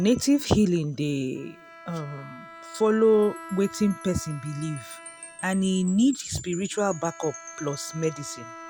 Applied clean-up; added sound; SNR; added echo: none; Wind chime + Bowed string instrument; 17 dB; none.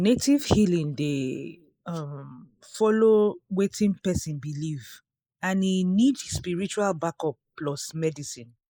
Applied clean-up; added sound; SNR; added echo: neural mask model Resemble Enhance denoiser.